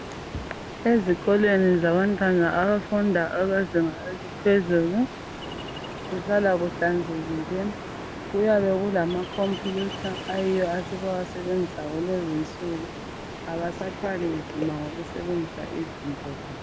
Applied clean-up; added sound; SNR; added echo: none; Ocean; 10 dB; none.